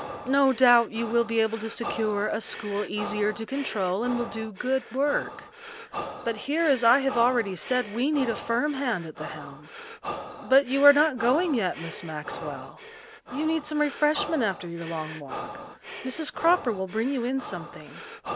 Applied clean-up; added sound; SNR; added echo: none; Breathing; 12 dB; none.